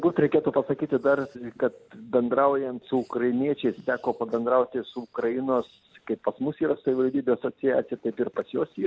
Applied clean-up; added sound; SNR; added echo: none; none; none; none.